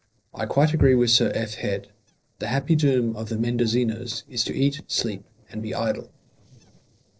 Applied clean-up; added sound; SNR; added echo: neural separator model SepFormer DNS4.